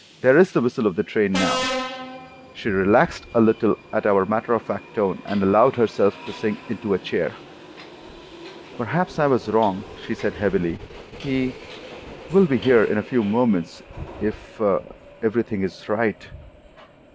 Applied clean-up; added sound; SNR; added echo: none; Subway, metro, underground; 14 dB; none.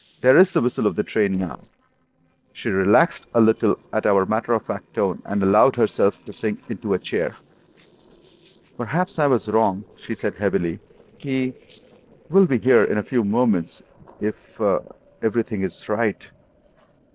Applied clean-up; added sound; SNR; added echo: neural separator model SepFormer DNS4.